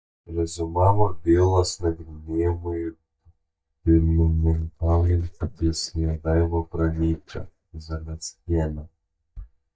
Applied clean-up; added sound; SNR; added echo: neural mask model DeepFilterNet 3.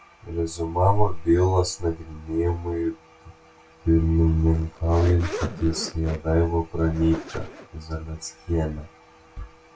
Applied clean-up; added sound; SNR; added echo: none; Zipper (clothing); 13 dB; reverberation time 0.1 s.